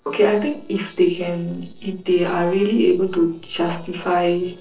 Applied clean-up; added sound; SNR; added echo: neural separator model SepFormer DNS4.